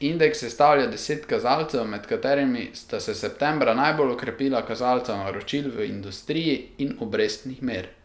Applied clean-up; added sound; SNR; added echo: none; none; none; none.